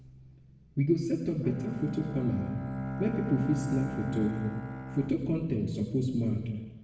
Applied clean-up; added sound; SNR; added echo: none; Bowed string instrument; 8 dB; reverberation time 1.1 s.